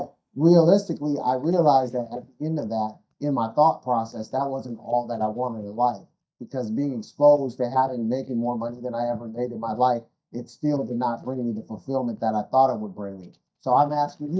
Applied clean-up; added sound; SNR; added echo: neural mask model DeepFilterNet 3.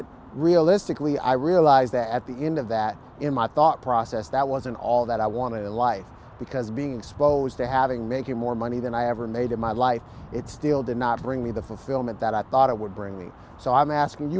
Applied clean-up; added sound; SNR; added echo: none; none; none; none.